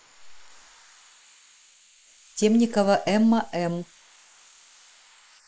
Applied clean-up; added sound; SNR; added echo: neural mask model Resemble Enhance denoiser.